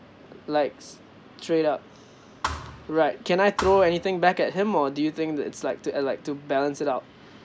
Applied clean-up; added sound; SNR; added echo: none; Thump, thud; 10 dB; none.